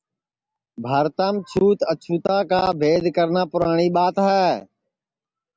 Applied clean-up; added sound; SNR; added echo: none; none; none; none.